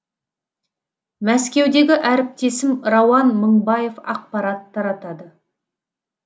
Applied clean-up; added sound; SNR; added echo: none; none; none; none.